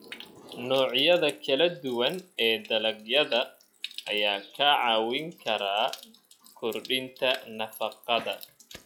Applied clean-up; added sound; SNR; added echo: classical method log-MMSE.